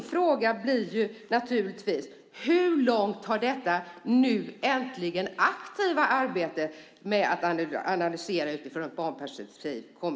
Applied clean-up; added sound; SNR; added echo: none; none; none; none.